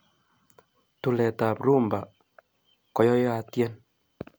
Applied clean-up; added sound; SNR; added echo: none; none; none; none.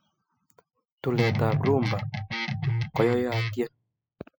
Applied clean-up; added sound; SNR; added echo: classical method spectral subtraction.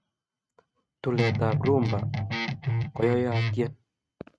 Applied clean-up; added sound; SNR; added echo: neural mask model RNNoise.